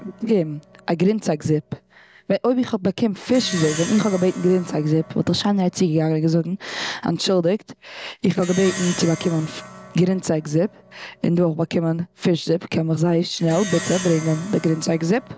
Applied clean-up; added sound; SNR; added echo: none; Plucked string instrument; 16 dB; none.